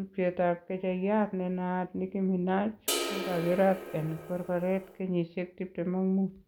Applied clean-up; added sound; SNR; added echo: none; Crash cymbal; 7 dB; none.